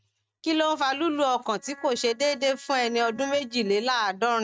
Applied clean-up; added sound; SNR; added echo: neural mask model RNNoise.